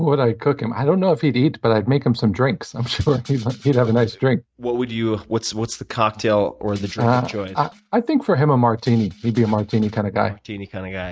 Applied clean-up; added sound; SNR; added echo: neural mask model RNNoise.